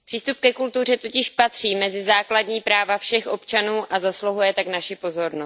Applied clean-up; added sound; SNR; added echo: none; none; none; none.